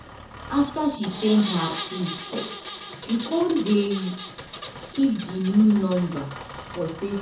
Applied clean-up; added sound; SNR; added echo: none; Engine; 11 dB; reverberation time 0.7 s.